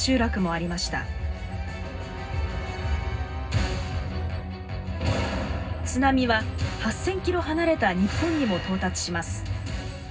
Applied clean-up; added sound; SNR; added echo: none; Organ; 17 dB; reverberation time 0.4 s.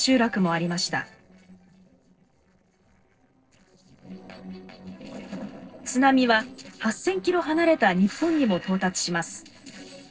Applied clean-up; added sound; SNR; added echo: neural separator model SepFormer DNS4.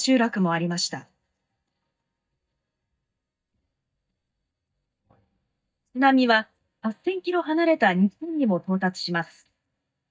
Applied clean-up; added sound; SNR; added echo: neural mask model DeepFilterNet 3.